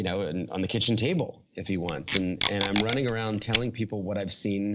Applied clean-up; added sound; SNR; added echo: none; Packing tape, duct tape; 2 dB; none.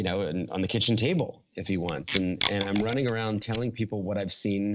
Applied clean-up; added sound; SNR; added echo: neural mask model RNNoise.